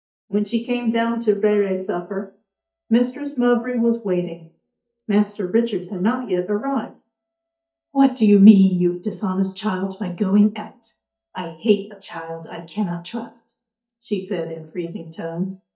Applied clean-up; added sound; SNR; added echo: neural mask model DeepFilterNet 3.